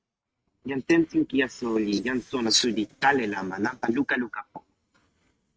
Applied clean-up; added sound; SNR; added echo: neural mask model RNNoise.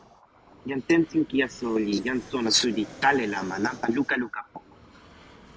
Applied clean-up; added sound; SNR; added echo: none; Fixed-wing aircraft, airplane; 20 dB; none.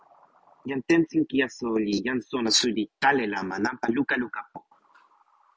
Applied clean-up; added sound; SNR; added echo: none; none; none; none.